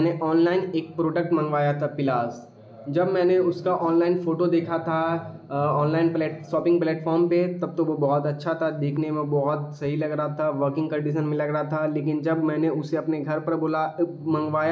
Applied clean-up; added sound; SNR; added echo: none; none; none; none.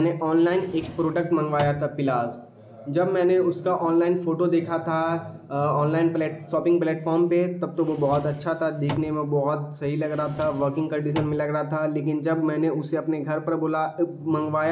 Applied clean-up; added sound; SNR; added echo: none; Drawer open or close; 15 dB; none.